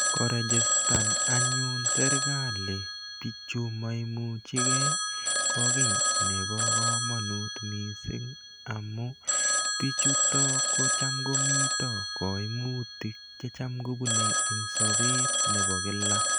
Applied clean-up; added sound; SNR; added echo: none; Telephone; -5 dB; none.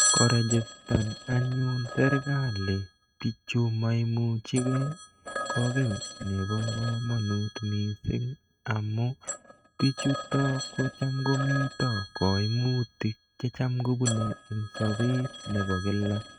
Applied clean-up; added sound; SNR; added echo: neural mask model RNNoise.